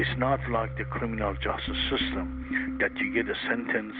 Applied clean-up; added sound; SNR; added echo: none; none; none; none.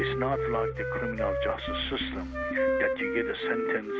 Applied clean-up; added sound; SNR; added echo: none; Wind instrument, woodwind instrument; -1 dB; none.